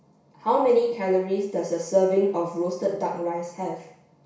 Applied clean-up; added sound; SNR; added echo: none; none; none; reverberation time 0.6 s.